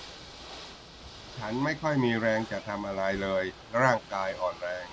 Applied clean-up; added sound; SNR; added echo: none; Ocean / Boat, Water vehicle; 15 dB; none.